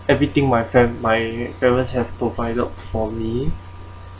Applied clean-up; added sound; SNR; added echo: none; none; none; none.